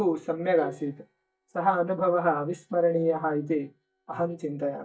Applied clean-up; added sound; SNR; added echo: neural mask model DeepFilterNet 3.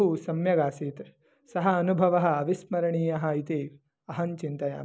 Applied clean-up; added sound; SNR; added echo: none; none; none; none.